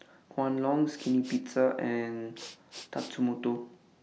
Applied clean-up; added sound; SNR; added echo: none; Respiratory sounds; 20 dB; none.